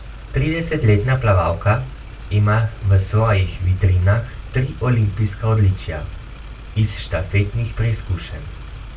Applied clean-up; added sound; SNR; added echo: none; Motor vehicle (road); 18 dB; reverberation time 0.2 s.